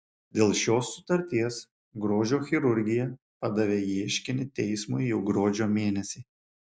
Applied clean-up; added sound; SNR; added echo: none; none; none; none.